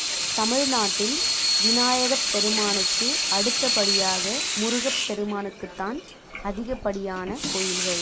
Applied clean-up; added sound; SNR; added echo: none; Sink (filling or washing) / Water tap, faucet; -3 dB; none.